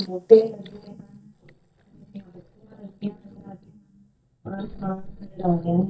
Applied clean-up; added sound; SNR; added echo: neural mask model DeepFilterNet 3.